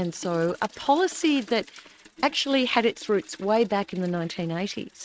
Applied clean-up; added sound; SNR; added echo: neural mask model RNNoise.